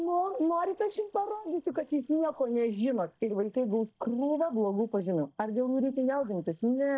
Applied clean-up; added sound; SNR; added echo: neural mask model DeepFilterNet 3.